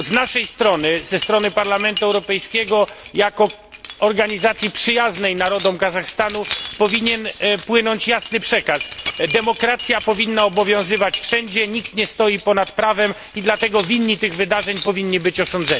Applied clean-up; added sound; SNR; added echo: none; Keys jangling; 13 dB; none.